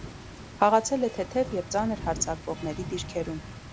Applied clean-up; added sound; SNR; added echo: none; Rain; 11 dB; none.